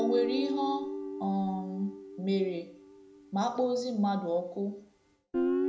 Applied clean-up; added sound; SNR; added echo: none; Guitar; 4 dB; reverberation time 0.5 s.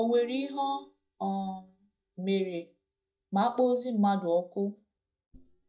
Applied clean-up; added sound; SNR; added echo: neural mask model DeepFilterNet 3.